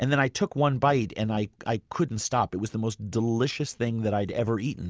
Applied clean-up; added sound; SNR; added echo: none; none; none; none.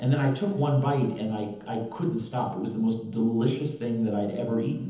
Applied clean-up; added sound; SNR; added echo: none; none; none; reverberation time 1.3 s.